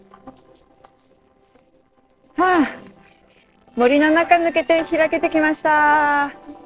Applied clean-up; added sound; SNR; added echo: neural separator model SepFormer DNS4.